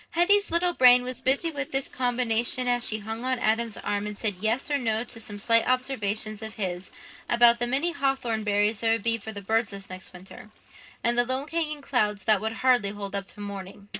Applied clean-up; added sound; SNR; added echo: neural separator model SepFormer DNS4.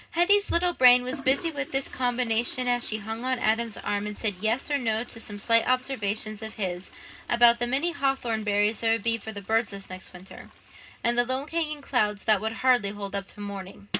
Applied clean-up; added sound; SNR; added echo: none; Toilet flush; 18 dB; reverberation time 0.2 s.